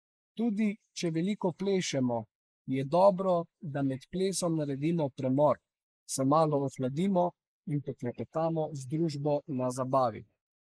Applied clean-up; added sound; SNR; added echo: neural mask model Resemble Enhance denoiser.